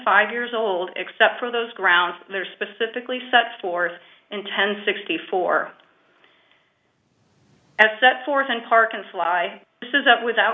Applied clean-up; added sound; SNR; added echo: none; none; none; none.